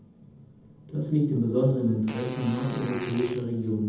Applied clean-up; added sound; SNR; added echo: none; Fart; 12 dB; reverberation time 0.8 s.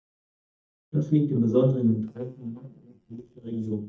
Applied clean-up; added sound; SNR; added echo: neural mask model DeepFilterNet 3.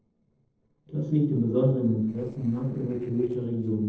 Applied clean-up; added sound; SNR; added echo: neural separator model SepFormer DNS4.